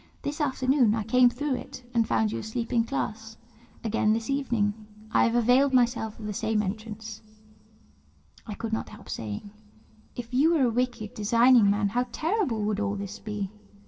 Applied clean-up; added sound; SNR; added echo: none; none; none; reverberation time 2.7 s.